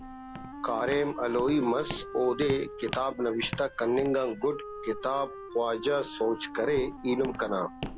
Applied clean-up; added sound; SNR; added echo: none; Walk, footsteps + Wind instrument, woodwind instrument; 11 dB; none.